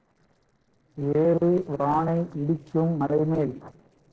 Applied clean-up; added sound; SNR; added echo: neural separator model SepFormer DNS4.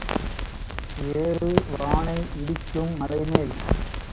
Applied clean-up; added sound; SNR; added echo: none; Crackle; -1 dB; none.